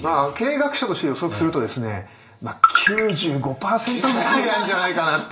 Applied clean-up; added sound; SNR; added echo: none; none; none; reverberation time 0.4 s.